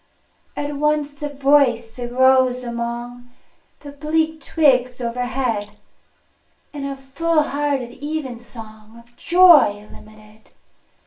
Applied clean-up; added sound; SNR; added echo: none; none; none; reverberation time 0.3 s.